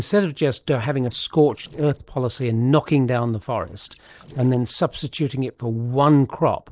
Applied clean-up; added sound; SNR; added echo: neural separator model SepFormer DNS4.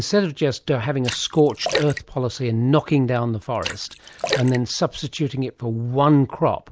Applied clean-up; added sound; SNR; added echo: none; Splash, splatter; 10 dB; none.